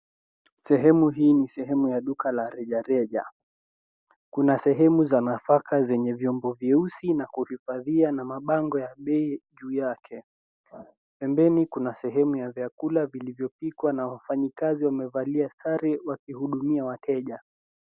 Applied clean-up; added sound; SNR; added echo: none; none; none; none.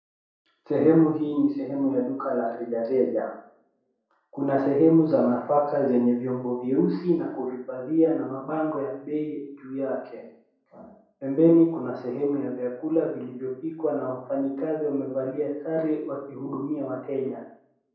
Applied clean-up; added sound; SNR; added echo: none; none; none; reverberation time 0.6 s.